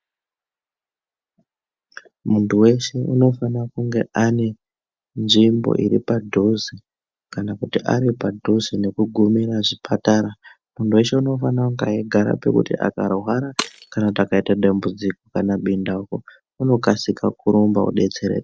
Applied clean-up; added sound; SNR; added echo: neural separator model SepFormer DNS4.